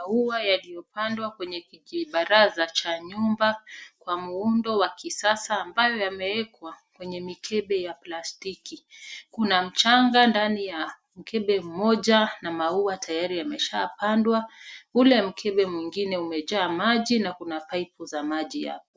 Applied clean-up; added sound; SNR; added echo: none; none; none; none.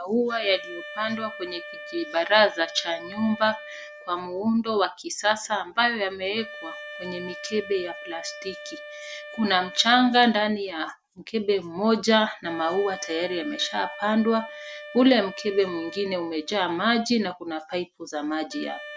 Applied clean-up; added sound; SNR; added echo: none; Wind instrument, woodwind instrument; 16 dB; none.